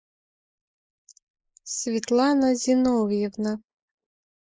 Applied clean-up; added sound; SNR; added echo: neural mask model Resemble Enhance denoiser.